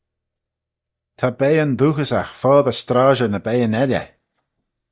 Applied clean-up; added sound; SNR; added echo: neural mask model DeepFilterNet 3.